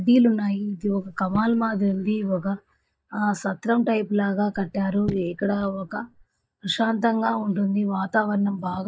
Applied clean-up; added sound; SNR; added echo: neural mask model DeepFilterNet 3.